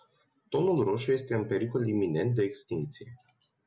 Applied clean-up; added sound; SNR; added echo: none; none; none; none.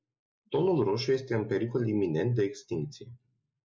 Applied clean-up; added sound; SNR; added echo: neural mask model Resemble Enhance denoiser.